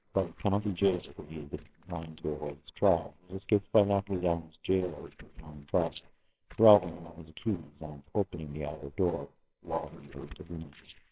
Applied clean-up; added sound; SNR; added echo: neural separator model SepFormer WHAMR!.